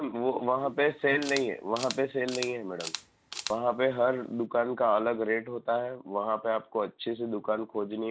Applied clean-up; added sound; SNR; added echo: none; Camera; 13 dB; none.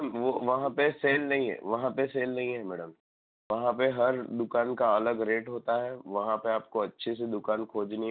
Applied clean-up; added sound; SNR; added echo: none; none; none; none.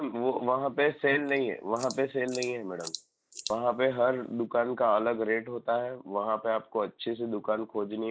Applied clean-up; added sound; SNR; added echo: neural mask model Resemble Enhance denoiser.